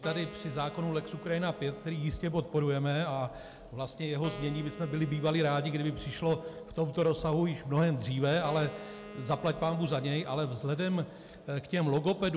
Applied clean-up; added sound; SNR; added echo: none; Wind instrument, woodwind instrument; 17 dB; none.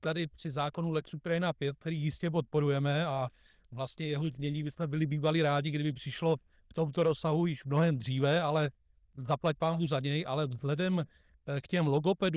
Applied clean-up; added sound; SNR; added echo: neural diffusion model UNIVERSE++.